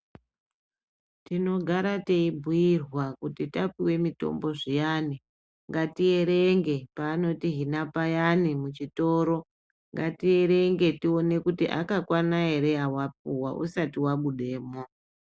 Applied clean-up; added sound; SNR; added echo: none; none; none; none.